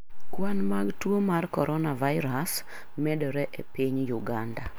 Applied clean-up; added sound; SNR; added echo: none; none; none; none.